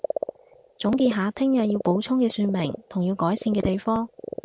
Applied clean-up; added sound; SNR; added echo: none; Frog; 11 dB; none.